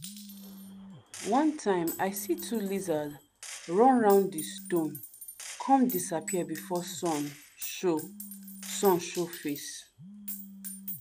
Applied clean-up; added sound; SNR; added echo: none; Gunshot, gunfire + Telephone; 13 dB; none.